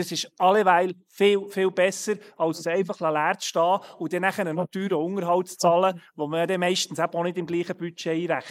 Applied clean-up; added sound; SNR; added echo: neural mask model Resemble Enhance denoiser.